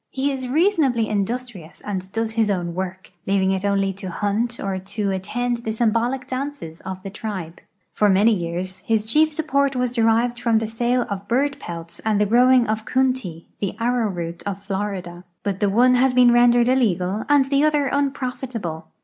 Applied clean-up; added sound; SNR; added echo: none; none; none; none.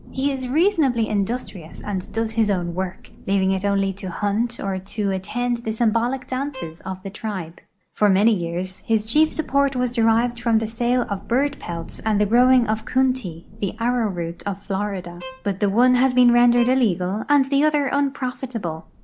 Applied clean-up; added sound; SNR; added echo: none; Thunder / Rain + Bowed string instrument; 18 dB; none.